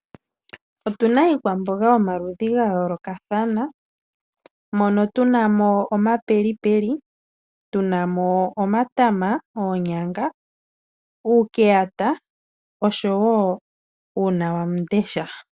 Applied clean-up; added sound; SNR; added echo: none; none; none; none.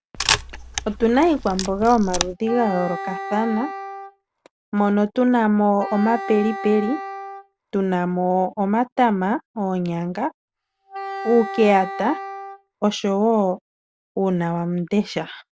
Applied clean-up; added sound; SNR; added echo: none; Wind instrument, woodwind instrument + Camera; 8 dB; none.